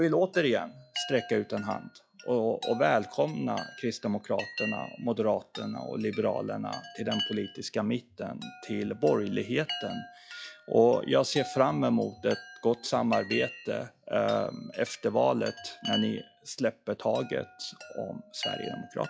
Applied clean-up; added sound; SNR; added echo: classical method log-MMSE.